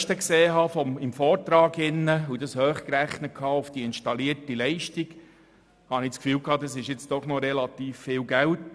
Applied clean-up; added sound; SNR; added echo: none; none; none; none.